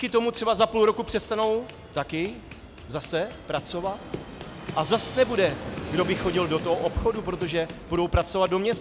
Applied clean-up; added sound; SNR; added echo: none; Fixed-wing aircraft, airplane + Run; 12 dB; none.